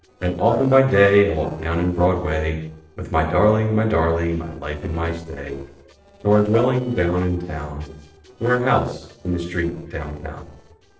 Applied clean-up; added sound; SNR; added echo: neural separator model SepFormer DNS4.